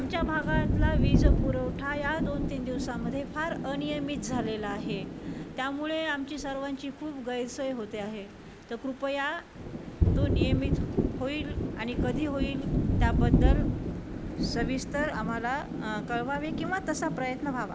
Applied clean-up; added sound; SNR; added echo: none; Thunder; -4 dB; none.